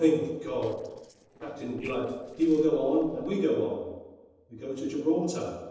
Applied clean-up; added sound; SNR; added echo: neural separator model SepFormer DNS4.